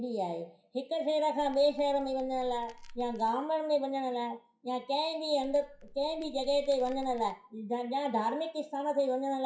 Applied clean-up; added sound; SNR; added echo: classical method WPE with log-MMSE.